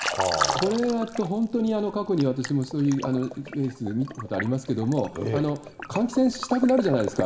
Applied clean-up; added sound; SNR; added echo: none; Liquid; 9 dB; reverberation time 1.3 s.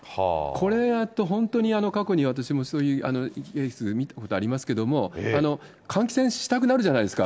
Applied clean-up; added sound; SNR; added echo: none; none; none; none.